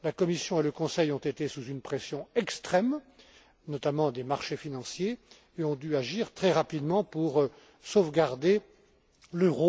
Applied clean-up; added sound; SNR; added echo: none; none; none; none.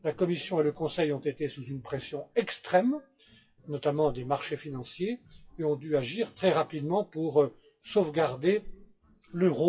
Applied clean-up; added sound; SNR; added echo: classical method WPE with log-MMSE.